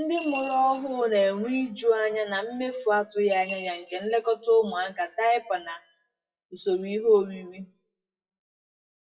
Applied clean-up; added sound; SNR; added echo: classical method WPE with log-MMSE.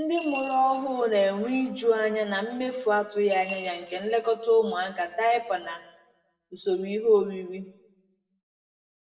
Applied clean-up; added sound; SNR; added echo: none; Coin (dropping) / Glass; 14 dB; reverberation time 0.7 s.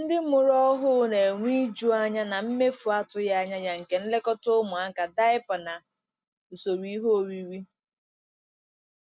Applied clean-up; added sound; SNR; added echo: none; none; none; none.